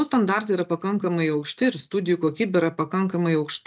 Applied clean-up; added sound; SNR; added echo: none; none; none; none.